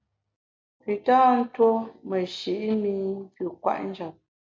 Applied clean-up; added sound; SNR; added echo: none; none; none; none.